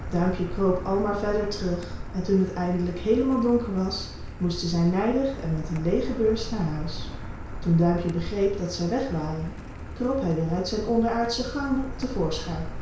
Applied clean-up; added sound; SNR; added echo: none; Car; 9 dB; reverberation time 0.6 s.